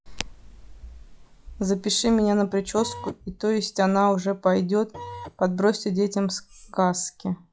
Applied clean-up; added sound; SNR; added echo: classical method log-MMSE.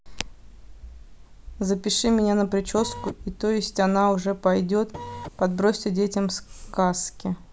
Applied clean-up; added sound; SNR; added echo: none; Printer; 10 dB; none.